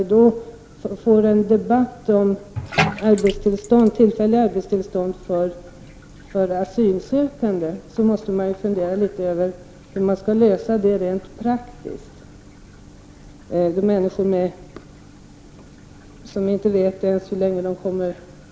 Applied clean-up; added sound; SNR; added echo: none; Bathtub (filling or washing); 16 dB; none.